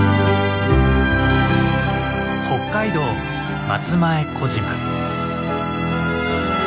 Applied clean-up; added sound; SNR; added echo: none; none; none; none.